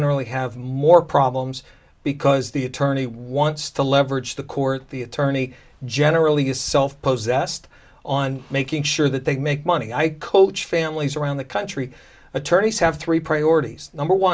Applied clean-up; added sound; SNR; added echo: none; none; none; none.